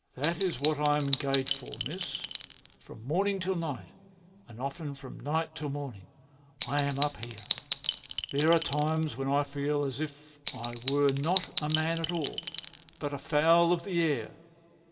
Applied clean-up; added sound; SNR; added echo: none; Chink, clink; 8 dB; reverberation time 2.1 s.